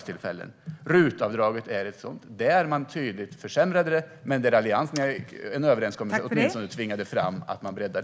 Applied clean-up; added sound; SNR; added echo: none; none; none; none.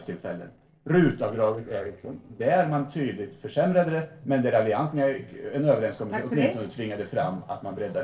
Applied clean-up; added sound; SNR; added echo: neural separator model SepFormer DNS4.